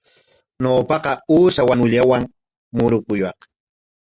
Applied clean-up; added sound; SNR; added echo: none; none; none; none.